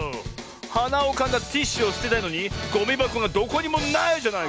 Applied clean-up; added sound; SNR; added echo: none; none; none; none.